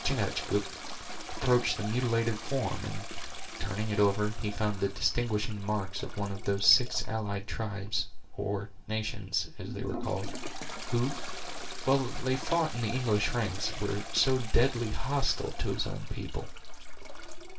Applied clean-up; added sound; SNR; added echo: none; Toilet flush; 14 dB; reverberation time 0.2 s.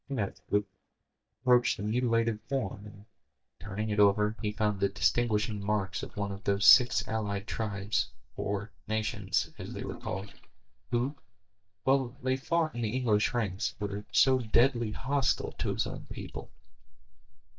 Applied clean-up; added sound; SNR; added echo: neural mask model DeepFilterNet 3.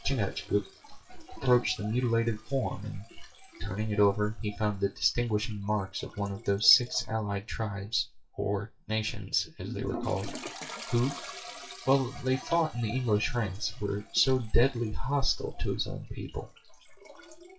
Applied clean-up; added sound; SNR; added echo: classical method WPE with log-MMSE.